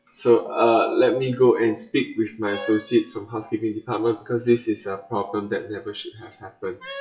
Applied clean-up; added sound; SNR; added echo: classical method WPE with log-MMSE.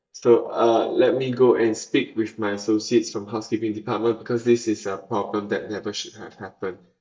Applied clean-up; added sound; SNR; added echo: neural mask model DeepFilterNet 3.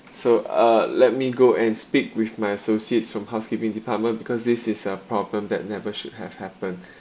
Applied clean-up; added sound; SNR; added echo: none; none; none; none.